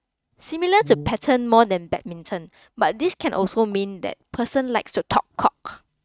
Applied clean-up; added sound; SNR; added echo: neural mask model RNNoise.